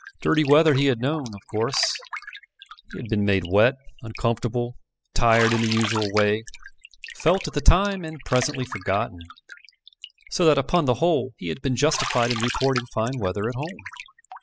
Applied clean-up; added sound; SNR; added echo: classical method spectral subtraction.